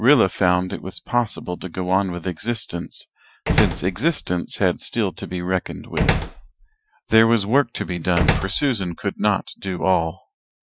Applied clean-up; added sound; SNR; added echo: classical method Wiener filter.